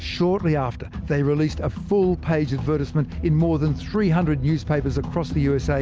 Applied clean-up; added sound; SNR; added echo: none; none; none; none.